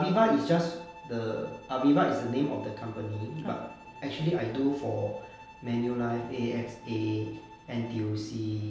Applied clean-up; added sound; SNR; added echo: none; Bowed string instrument; 20 dB; none.